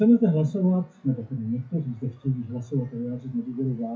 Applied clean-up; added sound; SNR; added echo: classical method WPE with log-MMSE.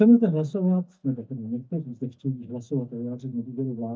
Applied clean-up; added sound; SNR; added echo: neural mask model DeepFilterNet 3.